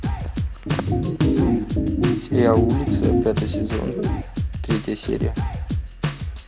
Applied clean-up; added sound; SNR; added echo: none; Organ + Drum kit; -5 dB; none.